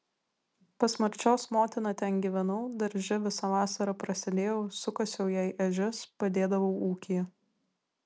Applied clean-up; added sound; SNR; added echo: none; none; none; none.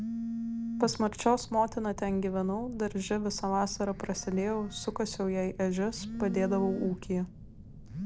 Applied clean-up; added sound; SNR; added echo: none; Telephone; 9 dB; none.